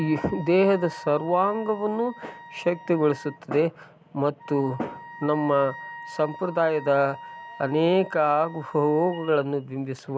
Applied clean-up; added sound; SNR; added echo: none; Wind instrument, woodwind instrument; 18 dB; none.